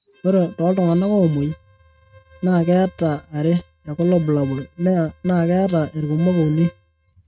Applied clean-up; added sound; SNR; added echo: neural mask model RNNoise.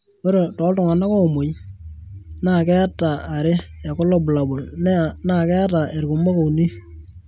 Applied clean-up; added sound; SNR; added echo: none; none; none; none.